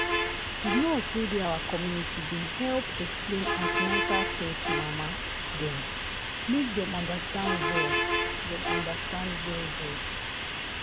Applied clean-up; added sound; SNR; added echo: none; Bus; -2 dB; none.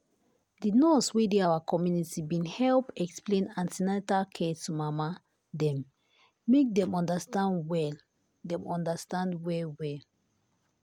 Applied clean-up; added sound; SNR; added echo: none; none; none; none.